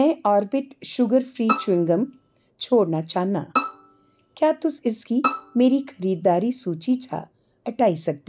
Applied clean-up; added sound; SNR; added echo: none; Bowed string instrument; 7 dB; none.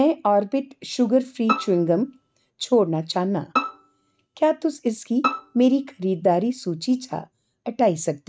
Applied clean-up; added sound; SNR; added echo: neural mask model RNNoise.